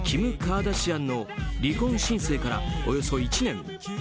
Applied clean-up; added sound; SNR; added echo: none; none; none; none.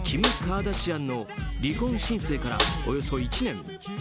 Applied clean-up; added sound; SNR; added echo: none; Snare drum; 1 dB; none.